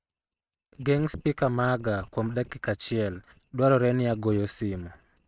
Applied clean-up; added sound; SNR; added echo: neural mask model RNNoise.